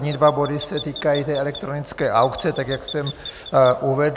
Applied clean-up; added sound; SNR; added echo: none; Chirp, tweet; 11 dB; none.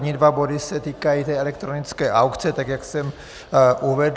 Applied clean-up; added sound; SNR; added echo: none; none; none; none.